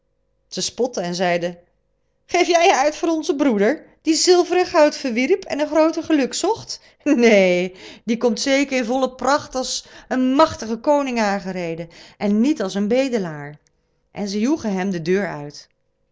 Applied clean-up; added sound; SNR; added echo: none; none; none; none.